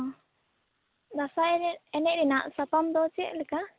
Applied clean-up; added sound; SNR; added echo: none; none; none; none.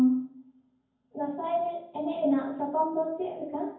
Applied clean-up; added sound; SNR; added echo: none; none; none; reverberation time 0.9 s.